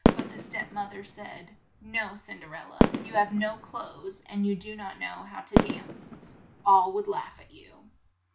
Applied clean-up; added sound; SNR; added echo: none; Fireworks; -1 dB; none.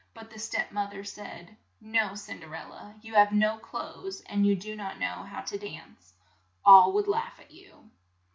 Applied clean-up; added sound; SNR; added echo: none; none; none; none.